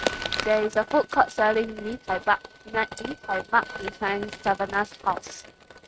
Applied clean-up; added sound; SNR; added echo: neural mask model RNNoise.